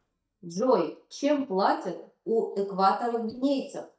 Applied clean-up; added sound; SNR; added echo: neural mask model DeepFilterNet 3.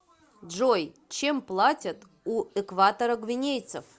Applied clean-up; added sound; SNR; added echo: none; none; none; none.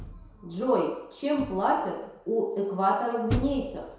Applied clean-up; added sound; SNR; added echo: none; Door; 10 dB; reverberation time 0.7 s.